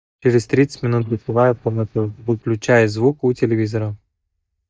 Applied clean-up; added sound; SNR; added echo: neural mask model DeepFilterNet 3.